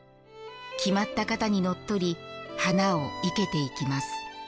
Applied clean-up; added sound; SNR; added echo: none; none; none; none.